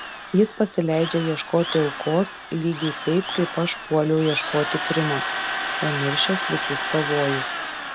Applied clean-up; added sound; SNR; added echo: none; Drill; 4 dB; none.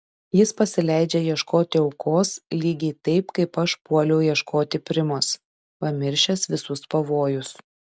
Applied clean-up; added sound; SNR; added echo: none; none; none; none.